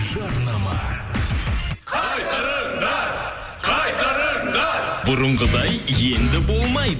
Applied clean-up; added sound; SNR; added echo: none; none; none; none.